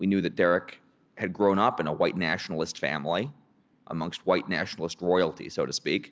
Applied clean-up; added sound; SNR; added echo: none; none; none; none.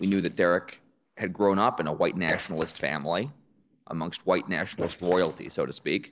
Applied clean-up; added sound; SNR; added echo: neural mask model Resemble Enhance denoiser.